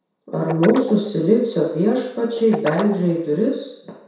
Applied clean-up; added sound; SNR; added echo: none; Guitar; 17 dB; reverberation time 0.7 s.